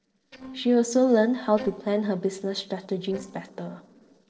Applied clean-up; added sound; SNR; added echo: neural separator model SepFormer DNS4.